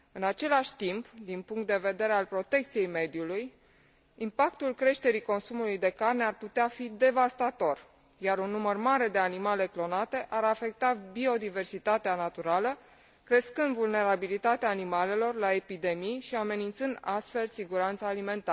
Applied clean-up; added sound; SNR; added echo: none; none; none; none.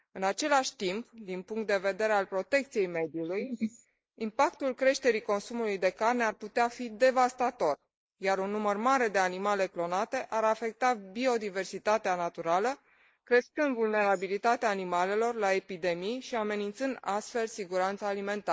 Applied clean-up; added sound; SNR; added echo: neural mask model Resemble Enhance denoiser.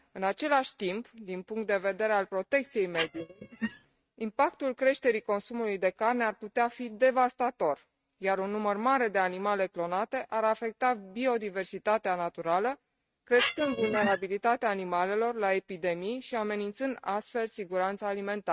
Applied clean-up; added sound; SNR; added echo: neural mask model RNNoise.